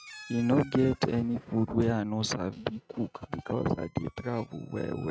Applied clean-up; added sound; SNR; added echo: neural mask model RNNoise.